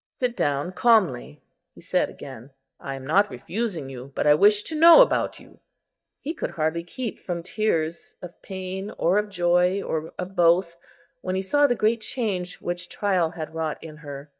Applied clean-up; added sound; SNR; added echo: neural mask model DeepFilterNet 3.